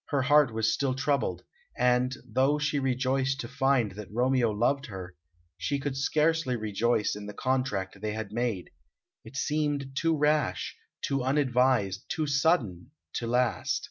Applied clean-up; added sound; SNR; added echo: none; none; none; none.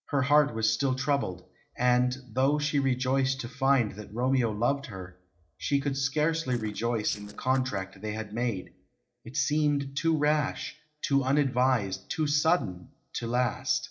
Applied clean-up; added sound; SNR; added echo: neural separator model SepFormer DNS4.